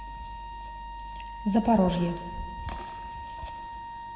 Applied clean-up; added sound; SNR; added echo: none; Wind instrument, woodwind instrument; 10 dB; reverberation time 1.5 s.